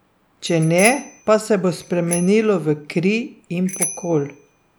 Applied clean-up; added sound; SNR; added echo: none; Bicycle bell; 13 dB; none.